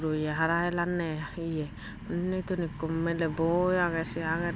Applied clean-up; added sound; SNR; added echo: none; none; none; none.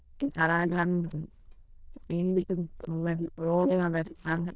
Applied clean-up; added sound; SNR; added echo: neural diffusion model UNIVERSE++.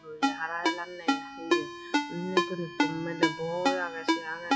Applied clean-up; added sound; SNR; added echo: classical method log-MMSE.